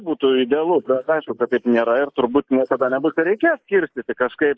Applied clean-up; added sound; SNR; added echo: neural mask model Resemble Enhance denoiser.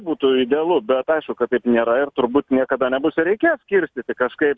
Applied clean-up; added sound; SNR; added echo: none; none; none; none.